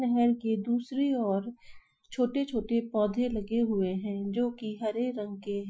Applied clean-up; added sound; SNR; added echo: classical method Wiener filter.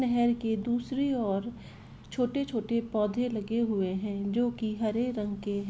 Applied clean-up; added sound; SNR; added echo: none; none; none; none.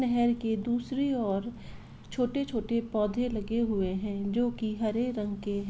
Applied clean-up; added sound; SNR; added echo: none; Wind; 16 dB; none.